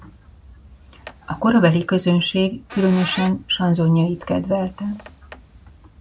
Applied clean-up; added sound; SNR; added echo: none; Squeak; 19 dB; none.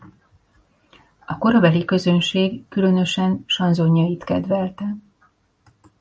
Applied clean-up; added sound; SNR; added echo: none; none; none; none.